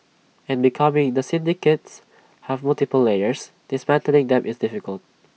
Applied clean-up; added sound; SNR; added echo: none; none; none; none.